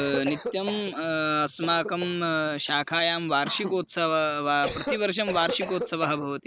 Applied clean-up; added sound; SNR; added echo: none; Cough; 10 dB; none.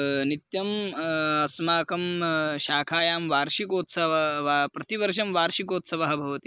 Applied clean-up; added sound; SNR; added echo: none; none; none; none.